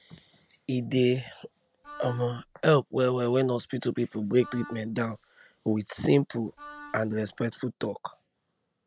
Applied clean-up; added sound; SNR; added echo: none; Wind instrument, woodwind instrument; 19 dB; none.